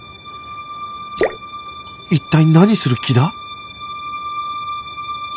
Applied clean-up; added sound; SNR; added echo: none; Drip / Splash, splatter; 9 dB; none.